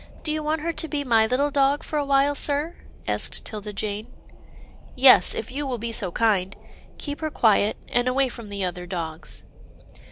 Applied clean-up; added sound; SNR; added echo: none; Wind; 16 dB; none.